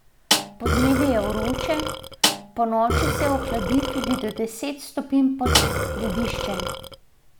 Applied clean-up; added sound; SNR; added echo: none; Burping, eructation + Snare drum; -1 dB; none.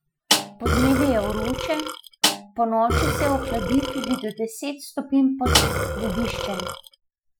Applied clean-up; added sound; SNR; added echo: classical method Wiener filter.